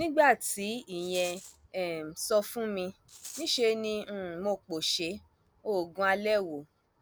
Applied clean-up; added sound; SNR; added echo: none; Rattle; 16 dB; none.